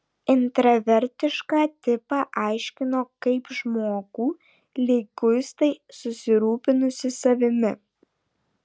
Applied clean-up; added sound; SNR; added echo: none; none; none; none.